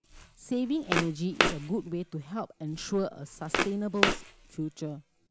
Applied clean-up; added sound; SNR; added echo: none; Walk, footsteps; 0 dB; none.